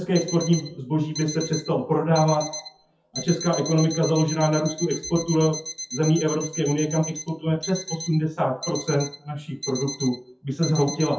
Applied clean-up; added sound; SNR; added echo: classical method WPE with log-MMSE.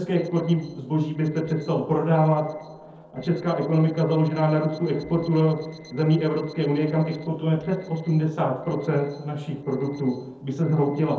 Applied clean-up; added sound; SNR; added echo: neural separator model SepFormer DNS4.